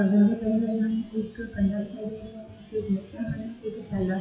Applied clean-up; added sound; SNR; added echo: classical method WPE with log-MMSE.